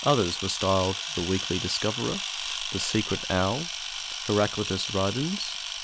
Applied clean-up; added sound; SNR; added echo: none; Camera; 5 dB; none.